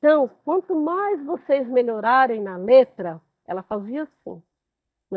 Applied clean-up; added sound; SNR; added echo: neural mask model DeepFilterNet 3.